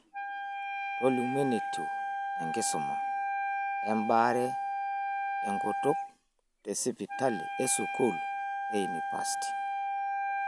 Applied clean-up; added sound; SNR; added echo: none; Wind instrument, woodwind instrument; 0 dB; none.